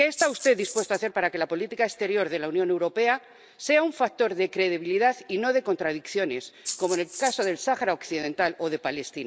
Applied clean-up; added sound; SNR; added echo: neural mask model Resemble Enhance denoiser.